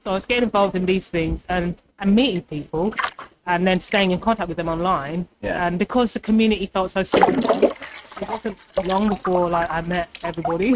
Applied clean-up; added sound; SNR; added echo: neural mask model RNNoise.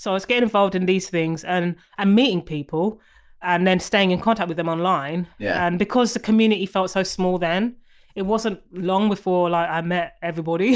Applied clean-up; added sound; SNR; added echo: none; none; none; none.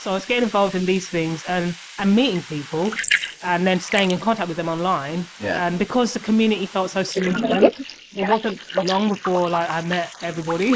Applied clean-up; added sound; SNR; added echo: neural mask model Resemble Enhance denoiser.